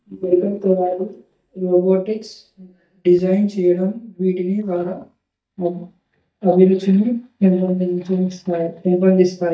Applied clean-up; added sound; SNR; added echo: neural mask model DeepFilterNet 3.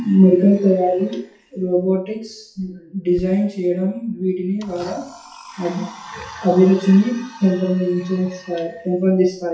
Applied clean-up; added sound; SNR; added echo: classical method WPE with log-MMSE.